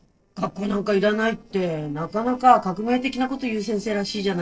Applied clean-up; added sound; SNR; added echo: neural separator model SepFormer DNS4.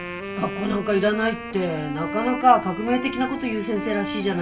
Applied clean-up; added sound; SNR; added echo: none; Wind instrument, woodwind instrument; 9 dB; reverberation time 0.2 s.